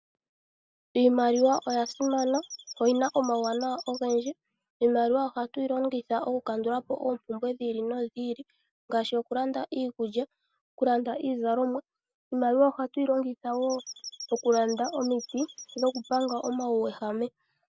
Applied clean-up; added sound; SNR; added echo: none; Squeak / Chirp, tweet; 16 dB; none.